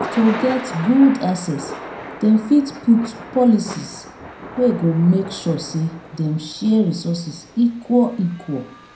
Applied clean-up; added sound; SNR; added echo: none; Thunder / Rain; 15 dB; reverberation time 0.4 s.